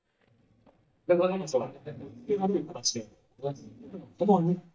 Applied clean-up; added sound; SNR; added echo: neural mask model DeepFilterNet 3.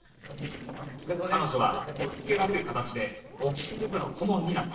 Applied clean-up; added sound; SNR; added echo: neural separator model SepFormer DNS4.